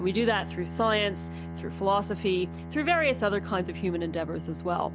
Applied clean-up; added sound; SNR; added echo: none; Bowed string instrument; 9 dB; none.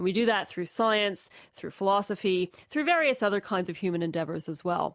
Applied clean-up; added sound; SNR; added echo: none; none; none; none.